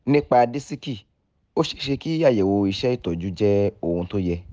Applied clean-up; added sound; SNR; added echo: none; none; none; none.